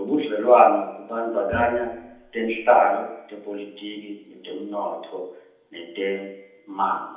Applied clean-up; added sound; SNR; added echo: none; Bowed string instrument; 15 dB; reverberation time 1.3 s.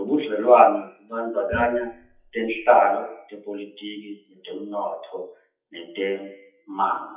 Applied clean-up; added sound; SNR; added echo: classical method WPE with log-MMSE.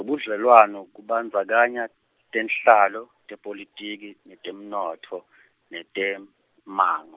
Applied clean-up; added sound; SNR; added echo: none; none; none; none.